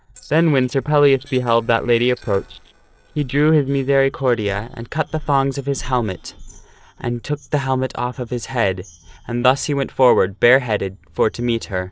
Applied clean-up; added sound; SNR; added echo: neural separator model SepFormer DNS4.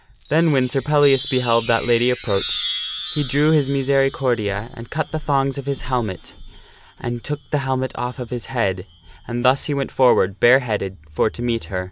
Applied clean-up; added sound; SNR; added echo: none; Chime; 3 dB; none.